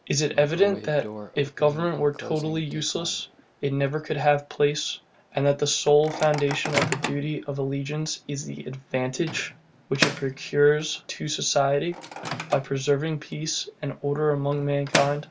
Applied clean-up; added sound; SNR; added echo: none; Microwave oven; 11 dB; none.